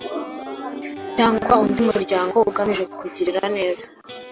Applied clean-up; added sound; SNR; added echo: none; Guitar + Writing; 14 dB; none.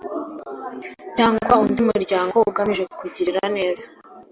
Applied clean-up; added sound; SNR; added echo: none; none; none; none.